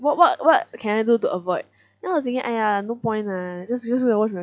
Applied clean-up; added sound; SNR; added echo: classical method log-MMSE.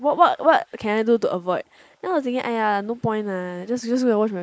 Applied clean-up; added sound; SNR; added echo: neural mask model Resemble Enhance denoiser.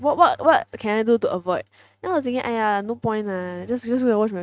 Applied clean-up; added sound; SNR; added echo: neural mask model RNNoise.